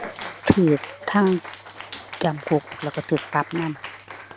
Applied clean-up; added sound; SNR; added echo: none; Cheering; 13 dB; none.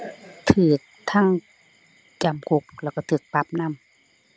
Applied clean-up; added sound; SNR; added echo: none; none; none; none.